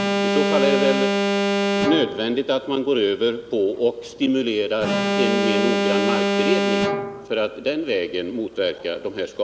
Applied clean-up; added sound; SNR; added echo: none; Alarm; 0 dB; none.